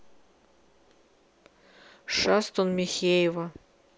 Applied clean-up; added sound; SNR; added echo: none; none; none; none.